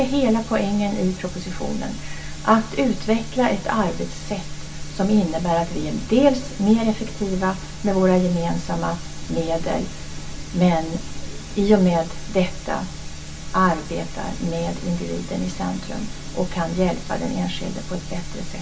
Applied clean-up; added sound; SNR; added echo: none; Boiling; 19 dB; reverberation time 0.2 s.